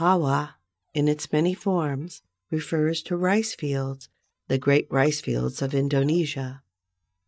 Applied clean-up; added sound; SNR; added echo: neural mask model DeepFilterNet 3.